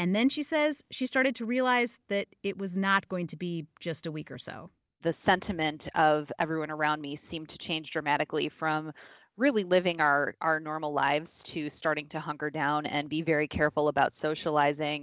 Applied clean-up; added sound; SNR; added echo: none; none; none; none.